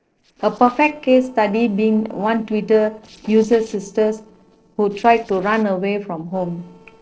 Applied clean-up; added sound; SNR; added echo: neural separator model SepFormer DNS4.